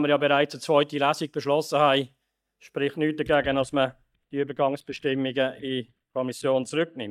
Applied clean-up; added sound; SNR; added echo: neural mask model DeepFilterNet 3.